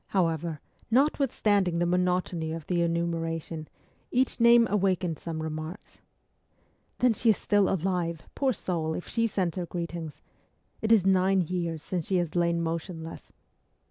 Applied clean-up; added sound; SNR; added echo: none; none; none; none.